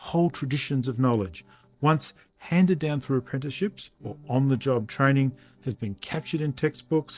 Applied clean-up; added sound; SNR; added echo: neural separator model SepFormer DNS4.